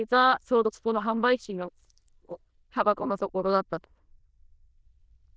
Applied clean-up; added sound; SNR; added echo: neural diffusion model UNIVERSE++.